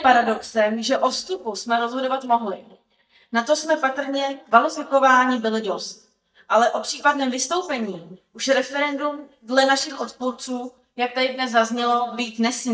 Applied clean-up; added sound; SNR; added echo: neural mask model DeepFilterNet 3.